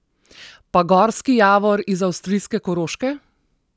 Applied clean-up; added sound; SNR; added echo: none; none; none; none.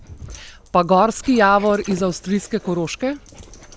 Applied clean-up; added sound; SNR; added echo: none; Dog; 19 dB; none.